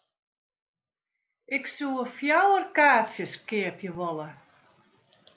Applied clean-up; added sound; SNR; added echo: none; none; none; none.